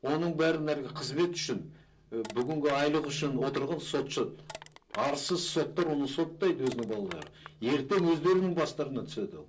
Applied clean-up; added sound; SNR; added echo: none; Crushing; 18 dB; reverberation time 0.2 s.